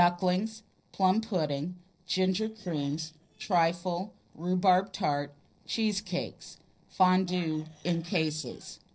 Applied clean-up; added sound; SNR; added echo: neural separator model SepFormer DNS4.